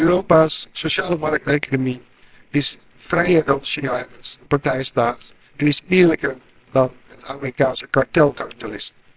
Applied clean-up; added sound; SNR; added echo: neural separator model SepFormer WHAMR!.